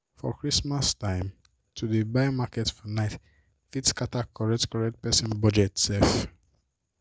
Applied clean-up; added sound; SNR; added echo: none; none; none; none.